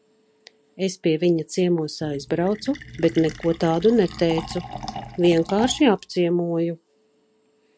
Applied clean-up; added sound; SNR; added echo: none; Fill (with liquid); 16 dB; none.